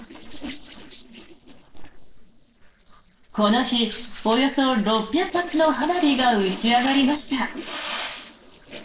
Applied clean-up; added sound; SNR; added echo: neural separator model SepFormer DNS4.